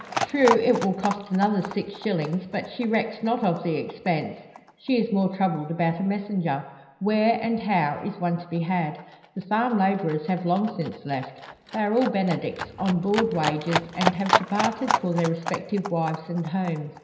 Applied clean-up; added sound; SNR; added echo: none; Livestock, farm animals, working animals; 8 dB; reverberation time 0.9 s.